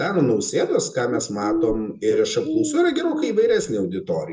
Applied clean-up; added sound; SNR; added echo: none; Bird; 9 dB; reverberation time 0.2 s.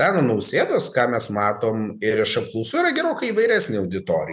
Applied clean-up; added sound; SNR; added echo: none; none; none; none.